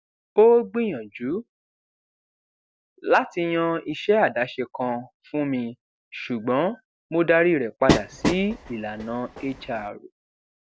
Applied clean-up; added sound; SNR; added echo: none; Train; 3 dB; none.